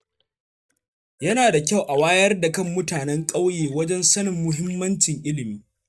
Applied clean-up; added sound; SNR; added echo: neural mask model DeepFilterNet 3.